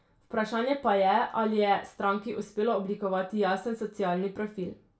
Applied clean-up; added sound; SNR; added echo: none; none; none; reverberation time 0.3 s.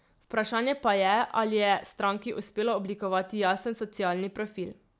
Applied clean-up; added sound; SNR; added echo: none; none; none; none.